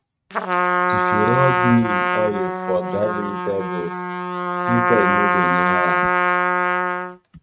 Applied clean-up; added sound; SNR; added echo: neural mask model RNNoise.